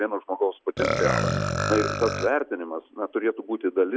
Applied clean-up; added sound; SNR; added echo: none; Burping, eructation; 2 dB; none.